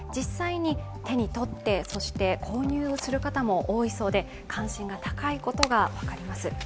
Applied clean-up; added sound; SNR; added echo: none; Packing tape, duct tape; 14 dB; none.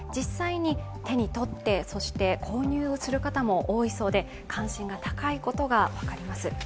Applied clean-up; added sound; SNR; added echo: none; none; none; none.